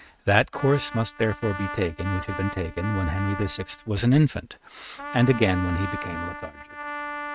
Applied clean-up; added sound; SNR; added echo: neural mask model RNNoise.